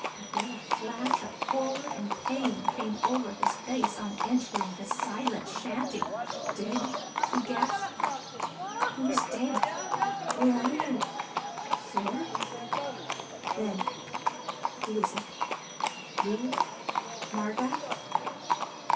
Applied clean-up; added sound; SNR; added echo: none; Livestock, farm animals, working animals; -2 dB; reverberation time 0.1 s.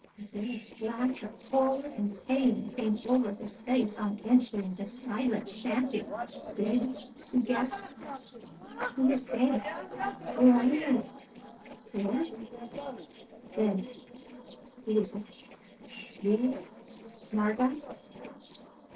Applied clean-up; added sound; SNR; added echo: neural separator model SepFormer DNS4.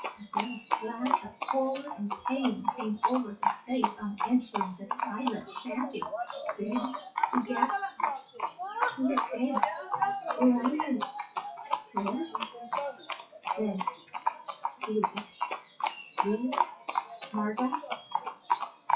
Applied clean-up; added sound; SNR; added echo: classical method WPE with log-MMSE.